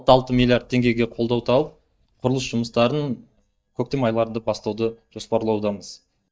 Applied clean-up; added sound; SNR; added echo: neural mask model DeepFilterNet 3.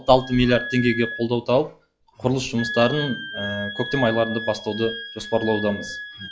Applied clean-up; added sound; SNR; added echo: classical method log-MMSE.